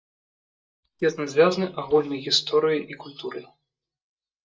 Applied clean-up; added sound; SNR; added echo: neural mask model DeepFilterNet 3.